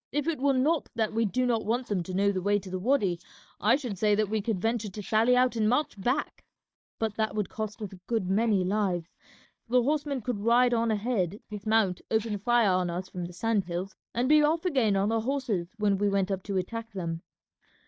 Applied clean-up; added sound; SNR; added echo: neural mask model DeepFilterNet 3.